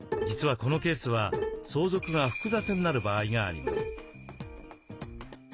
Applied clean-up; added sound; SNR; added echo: none; Bowed string instrument; 6 dB; none.